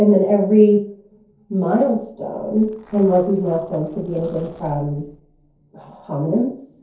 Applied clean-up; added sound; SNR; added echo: neural separator model SepFormer DNS4.